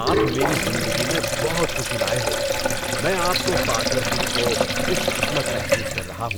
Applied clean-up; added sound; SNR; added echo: none; Sink (filling or washing); -5 dB; none.